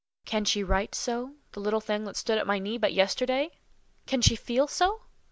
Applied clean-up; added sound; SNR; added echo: none; none; none; none.